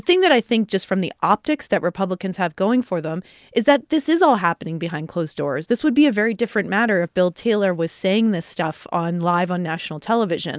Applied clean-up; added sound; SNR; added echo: none; none; none; none.